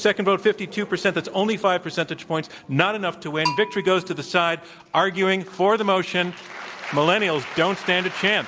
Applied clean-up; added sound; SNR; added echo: none; Bell; 13 dB; none.